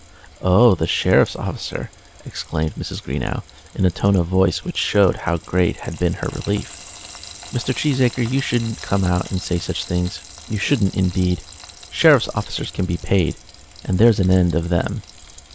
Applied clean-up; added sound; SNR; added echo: none; Frying (food); 20 dB; none.